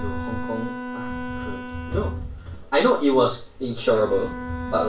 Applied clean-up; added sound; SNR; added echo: none; Bowed string instrument; 10 dB; reverberation time 0.3 s.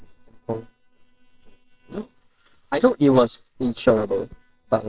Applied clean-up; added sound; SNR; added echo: neural separator model SepFormer WHAMR!.